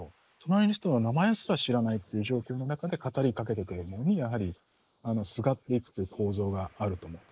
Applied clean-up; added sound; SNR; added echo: neural mask model Resemble Enhance denoiser.